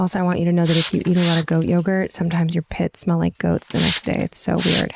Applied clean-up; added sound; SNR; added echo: neural mask model Resemble Enhance denoiser.